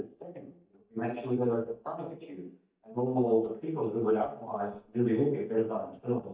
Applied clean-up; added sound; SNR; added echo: neural mask model DeepFilterNet 3.